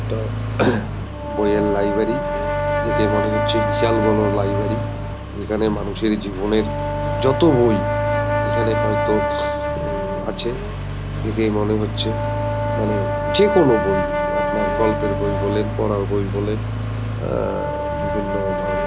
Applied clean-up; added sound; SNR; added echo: none; Accelerating, revving, vroom + Brass instrument; 0 dB; none.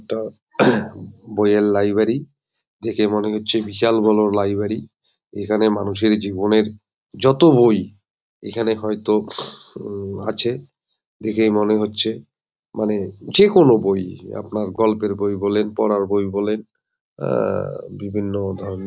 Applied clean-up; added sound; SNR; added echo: none; none; none; none.